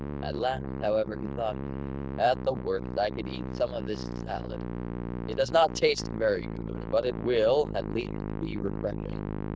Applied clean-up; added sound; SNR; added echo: neural diffusion model UNIVERSE++.